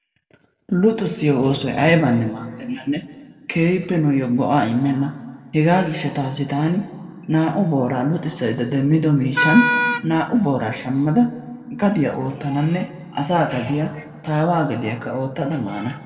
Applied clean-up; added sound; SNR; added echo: none; Wind instrument, woodwind instrument; 1 dB; reverberation time 1.4 s.